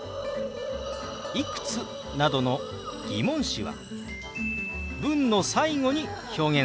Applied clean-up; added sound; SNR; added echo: none; Hiss; 10 dB; none.